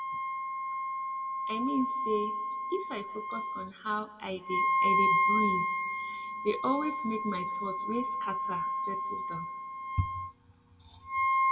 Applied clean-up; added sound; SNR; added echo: none; Wind instrument, woodwind instrument; -5 dB; reverberation time 1.2 s.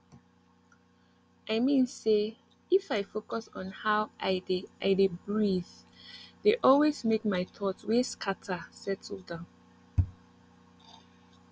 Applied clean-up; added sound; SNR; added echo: none; none; none; none.